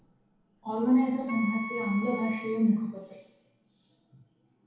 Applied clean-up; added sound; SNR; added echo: none; Wind instrument, woodwind instrument; 10 dB; reverberation time 2.0 s.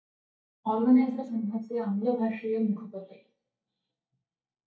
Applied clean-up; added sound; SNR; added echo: neural mask model DeepFilterNet 3.